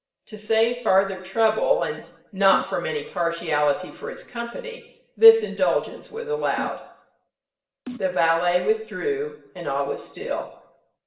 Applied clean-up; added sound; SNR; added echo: none; Snare drum; 15 dB; reverberation time 0.7 s.